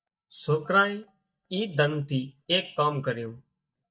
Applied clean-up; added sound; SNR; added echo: neural mask model DeepFilterNet 3.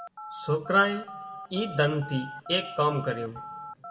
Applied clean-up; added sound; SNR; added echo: none; Telephone; 12 dB; reverberation time 0.7 s.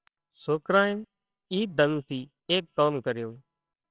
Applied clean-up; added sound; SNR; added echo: neural separator model SepFormer WHAMR!.